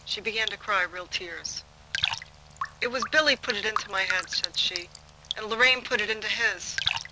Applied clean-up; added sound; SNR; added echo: none; Raindrop; 7 dB; none.